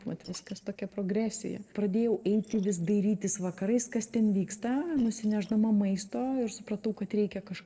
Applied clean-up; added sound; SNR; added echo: neural separator model SepFormer DNS4.